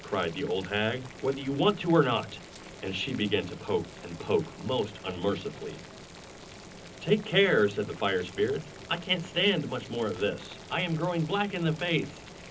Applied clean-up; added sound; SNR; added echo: none; Boiling; 16 dB; reverberation time 0.4 s.